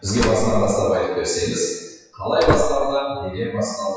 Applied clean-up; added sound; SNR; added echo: classical method WPE with log-MMSE.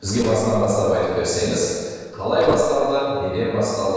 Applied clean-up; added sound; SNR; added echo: neural separator model SepFormer DNS4.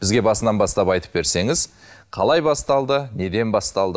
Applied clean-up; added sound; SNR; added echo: none; none; none; none.